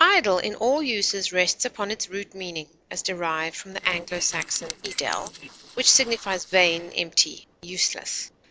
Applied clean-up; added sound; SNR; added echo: neural separator model SepFormer DNS4.